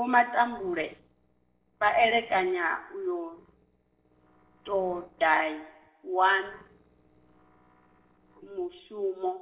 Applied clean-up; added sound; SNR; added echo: neural separator model SepFormer DNS4.